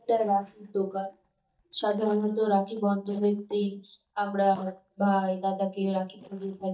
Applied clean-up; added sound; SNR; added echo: neural mask model DeepFilterNet 3.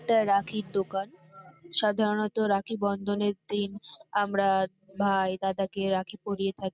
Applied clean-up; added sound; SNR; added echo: none; none; none; none.